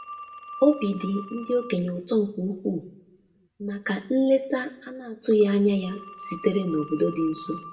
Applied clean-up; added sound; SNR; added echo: none; Telephone; 18 dB; reverberation time 0.5 s.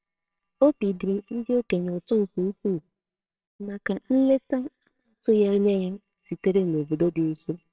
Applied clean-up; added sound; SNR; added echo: neural separator model SepFormer WHAMR!.